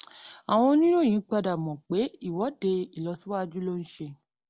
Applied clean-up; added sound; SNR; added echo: none; none; none; none.